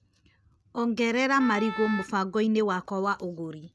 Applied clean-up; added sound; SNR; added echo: neural mask model RNNoise.